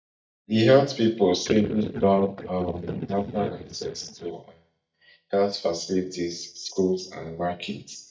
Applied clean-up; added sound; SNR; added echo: neural mask model DeepFilterNet 3.